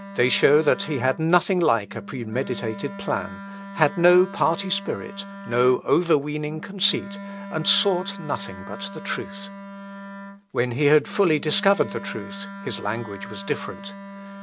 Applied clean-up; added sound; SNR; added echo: none; Wind instrument, woodwind instrument; 13 dB; none.